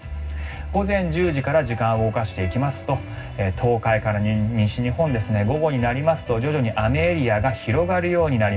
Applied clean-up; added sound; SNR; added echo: none; none; none; reverberation time 0.4 s.